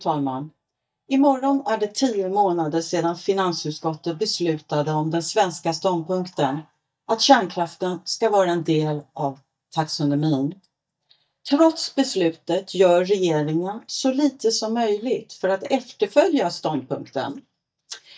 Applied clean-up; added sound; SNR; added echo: neural mask model DeepFilterNet 3.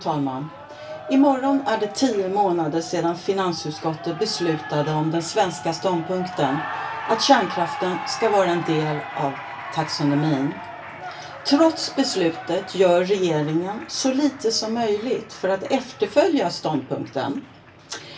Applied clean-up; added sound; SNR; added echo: none; Cheering; 12 dB; reverberation time 0.2 s.